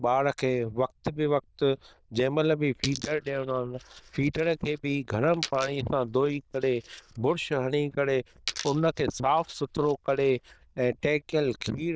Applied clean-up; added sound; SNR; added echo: neural diffusion model UNIVERSE++.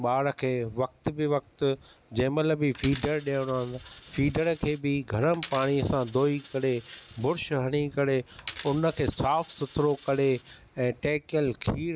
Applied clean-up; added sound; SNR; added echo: none; Coin (dropping); 16 dB; none.